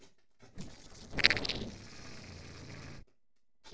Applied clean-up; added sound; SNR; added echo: neural separator model SepFormer DNS4.